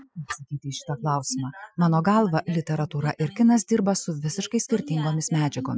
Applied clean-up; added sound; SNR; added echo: classical method Wiener filter.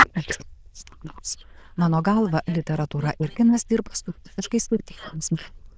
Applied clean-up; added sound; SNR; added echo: neural diffusion model UNIVERSE++.